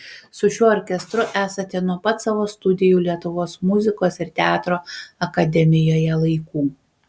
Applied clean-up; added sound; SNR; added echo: none; none; none; none.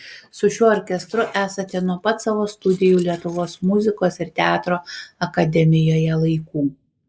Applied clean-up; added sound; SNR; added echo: neural mask model Resemble Enhance denoiser.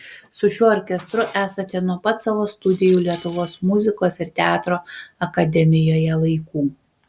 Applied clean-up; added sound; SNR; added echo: none; Cutlery, silverware; 19 dB; none.